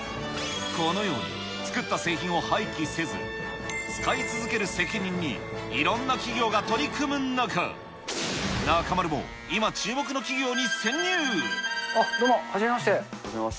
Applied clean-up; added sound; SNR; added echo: none; Bowed string instrument; 4 dB; none.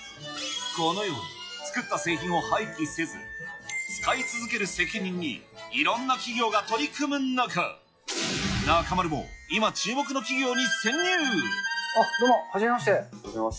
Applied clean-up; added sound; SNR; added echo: classical method log-MMSE.